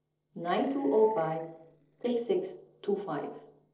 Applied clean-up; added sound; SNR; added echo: neural separator model SepFormer DNS4.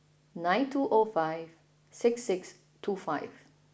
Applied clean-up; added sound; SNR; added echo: none; none; none; none.